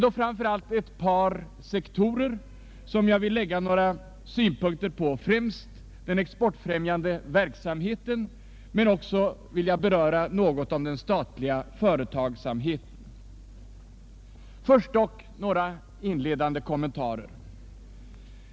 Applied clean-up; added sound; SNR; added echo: none; none; none; none.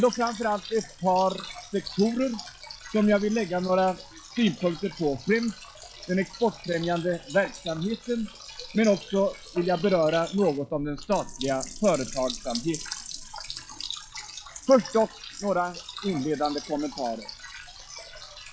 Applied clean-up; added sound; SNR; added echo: classical method log-MMSE.